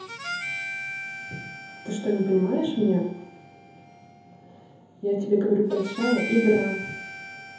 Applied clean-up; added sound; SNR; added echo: none; Harmonica; 10 dB; reverberation time 0.7 s.